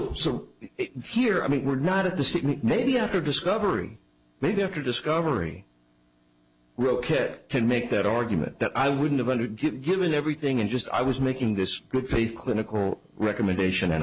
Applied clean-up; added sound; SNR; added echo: none; none; none; none.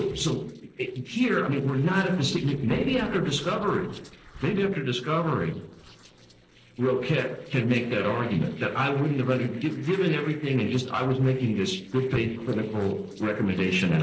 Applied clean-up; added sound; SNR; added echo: neural separator model SepFormer DNS4.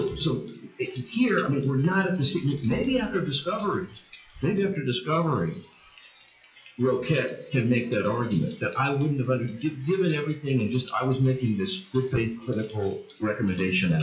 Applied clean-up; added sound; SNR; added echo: classical method WPE with log-MMSE.